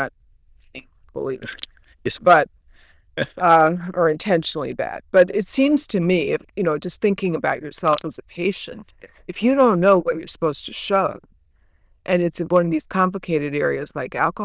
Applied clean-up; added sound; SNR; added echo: neural diffusion model UNIVERSE++.